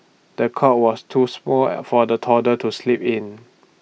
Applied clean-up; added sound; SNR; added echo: none; none; none; none.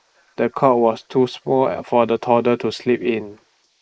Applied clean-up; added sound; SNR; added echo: neural mask model Resemble Enhance denoiser.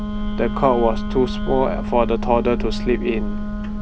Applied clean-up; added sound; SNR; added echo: none; Wind instrument, woodwind instrument + Boat, Water vehicle; 2 dB; none.